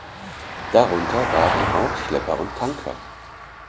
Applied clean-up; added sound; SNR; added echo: none; Vehicle; 3 dB; none.